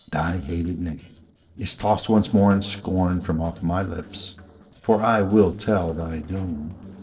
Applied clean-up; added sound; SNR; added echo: neural separator model SepFormer DNS4.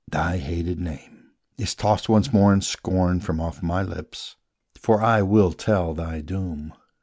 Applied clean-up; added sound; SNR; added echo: none; none; none; none.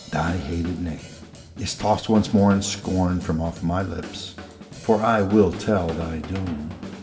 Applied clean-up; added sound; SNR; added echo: none; Drum / Drum kit; 16 dB; reverberation time 3.0 s.